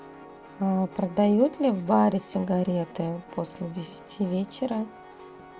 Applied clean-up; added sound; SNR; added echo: none; Piano; 19 dB; none.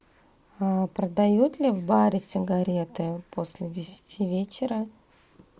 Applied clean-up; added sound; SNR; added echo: none; none; none; none.